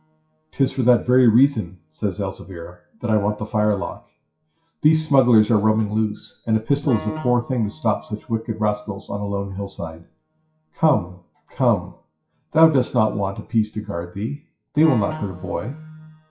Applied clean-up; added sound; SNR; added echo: classical method WPE with log-MMSE.